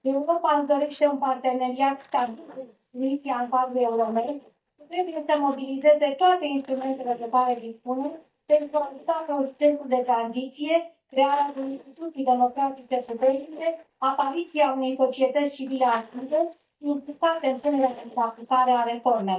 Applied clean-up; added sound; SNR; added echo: neural mask model DeepFilterNet 3.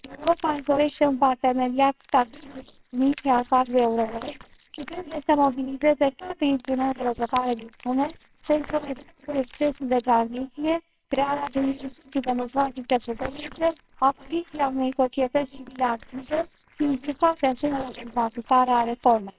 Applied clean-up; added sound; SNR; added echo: neural separator model SepFormer WHAMR!.